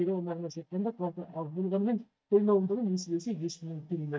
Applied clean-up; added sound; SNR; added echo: neural mask model DeepFilterNet 3.